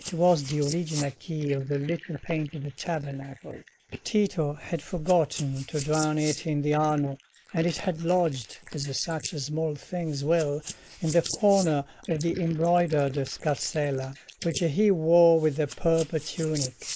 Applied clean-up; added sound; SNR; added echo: neural mask model Resemble Enhance denoiser.